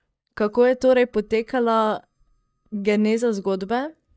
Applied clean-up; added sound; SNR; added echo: neural mask model DeepFilterNet 3.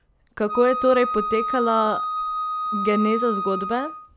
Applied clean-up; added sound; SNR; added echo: none; Wind instrument, woodwind instrument; 4 dB; none.